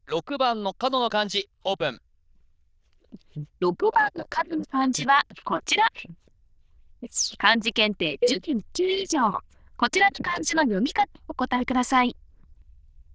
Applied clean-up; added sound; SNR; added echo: neural diffusion model UNIVERSE++.